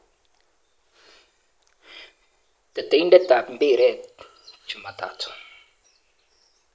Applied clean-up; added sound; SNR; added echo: none; none; none; none.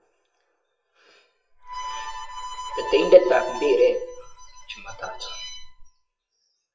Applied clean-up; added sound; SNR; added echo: classical method WPE with log-MMSE.